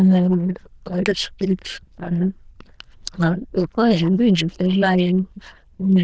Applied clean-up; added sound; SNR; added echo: neural diffusion model UNIVERSE++.